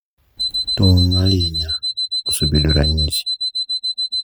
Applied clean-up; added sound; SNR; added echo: classical method spectral subtraction.